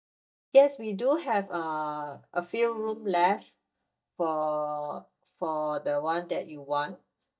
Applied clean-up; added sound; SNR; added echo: neural mask model DeepFilterNet 3.